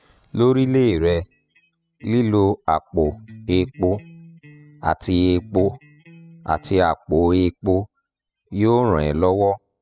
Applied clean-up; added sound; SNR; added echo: classical method spectral subtraction.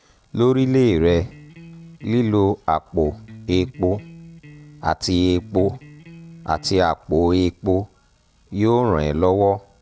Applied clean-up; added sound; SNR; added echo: none; Electric guitar; 19 dB; none.